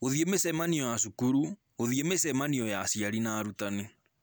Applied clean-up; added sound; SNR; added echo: none; none; none; none.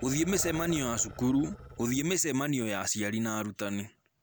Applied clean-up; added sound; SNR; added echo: none; Growling; 17 dB; none.